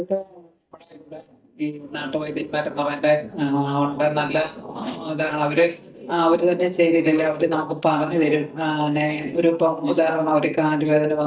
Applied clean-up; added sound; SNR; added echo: neural mask model DeepFilterNet 3.